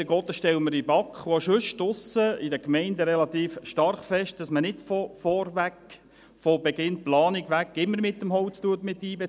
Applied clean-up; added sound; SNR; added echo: none; none; none; none.